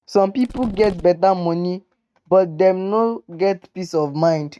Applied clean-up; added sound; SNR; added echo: neural mask model RNNoise.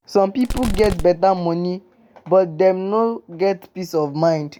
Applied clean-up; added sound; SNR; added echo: none; Fireworks; 7 dB; none.